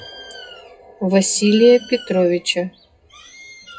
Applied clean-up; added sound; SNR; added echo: classical method WPE with log-MMSE.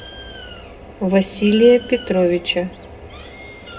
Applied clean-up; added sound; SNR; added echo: none; Bird; 19 dB; reverberation time 0.2 s.